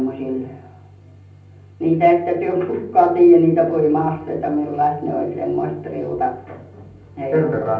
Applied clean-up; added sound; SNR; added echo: none; none; none; reverberation time 0.6 s.